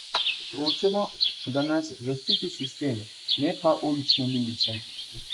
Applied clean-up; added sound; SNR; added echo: neural mask model Resemble Enhance denoiser.